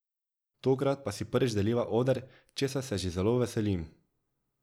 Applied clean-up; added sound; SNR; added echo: none; none; none; none.